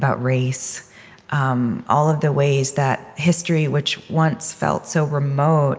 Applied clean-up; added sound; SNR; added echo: none; none; none; none.